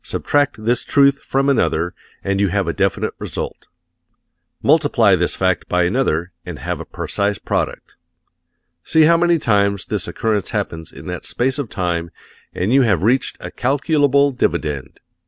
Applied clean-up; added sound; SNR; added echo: none; none; none; none.